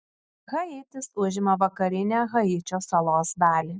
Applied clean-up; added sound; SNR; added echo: none; none; none; none.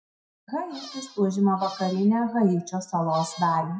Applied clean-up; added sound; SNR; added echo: classical method WPE with log-MMSE.